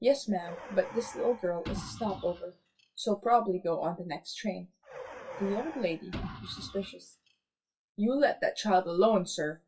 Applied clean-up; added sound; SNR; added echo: classical method WPE with log-MMSE.